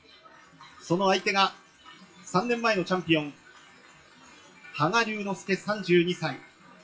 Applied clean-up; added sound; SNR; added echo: classical method WPE with log-MMSE.